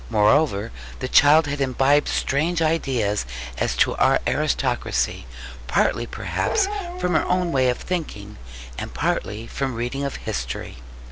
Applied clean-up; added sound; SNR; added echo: none; Bark; 9 dB; none.